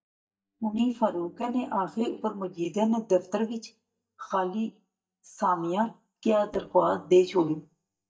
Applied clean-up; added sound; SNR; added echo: neural mask model DeepFilterNet 3.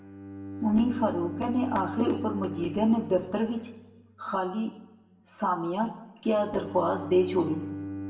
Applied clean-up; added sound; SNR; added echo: none; Bowed string instrument; 10 dB; reverberation time 0.9 s.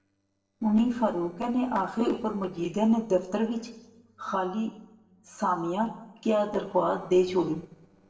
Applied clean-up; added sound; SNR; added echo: neural separator model SepFormer DNS4.